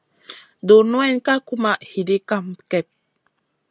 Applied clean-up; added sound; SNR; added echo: none; none; none; none.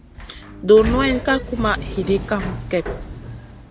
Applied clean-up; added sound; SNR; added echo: none; Sliding door; 8 dB; none.